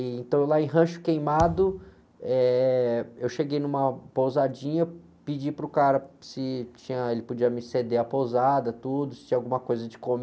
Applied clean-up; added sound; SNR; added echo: none; Thump, thud; 13 dB; none.